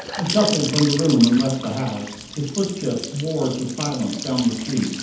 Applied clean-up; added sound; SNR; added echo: none; Trickle, dribble / Bathtub (filling or washing) / Sink (filling or washing) / Gurgling / Splash, splatter; 9 dB; reverberation time 0.8 s.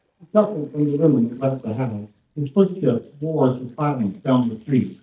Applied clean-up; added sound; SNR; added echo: neural mask model DeepFilterNet 3.